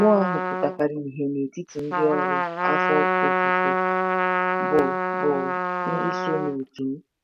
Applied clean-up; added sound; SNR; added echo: neural mask model RNNoise.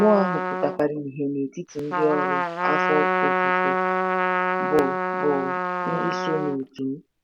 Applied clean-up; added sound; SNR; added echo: none; Trumpet; -1 dB; none.